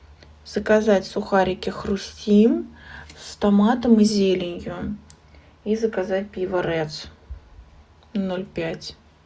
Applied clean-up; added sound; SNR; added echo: none; none; none; none.